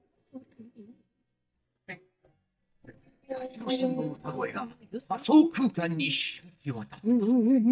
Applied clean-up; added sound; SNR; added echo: neural mask model DeepFilterNet 3.